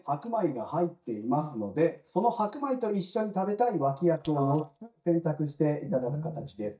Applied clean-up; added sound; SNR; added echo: neural mask model DeepFilterNet 3.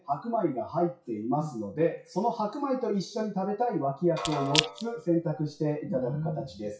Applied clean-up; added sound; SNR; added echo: classical method WPE with log-MMSE.